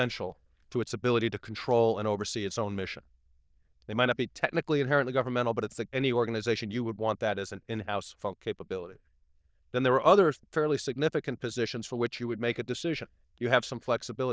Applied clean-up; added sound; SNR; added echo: neural diffusion model UNIVERSE++.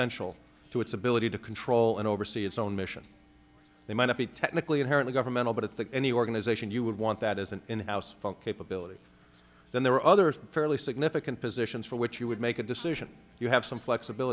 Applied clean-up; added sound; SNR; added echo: none; none; none; none.